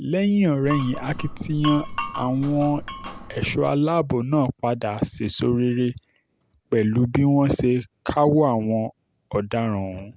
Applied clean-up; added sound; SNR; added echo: none; Glass; 10 dB; none.